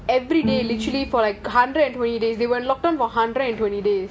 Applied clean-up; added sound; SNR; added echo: none; Bowed string instrument; 10 dB; none.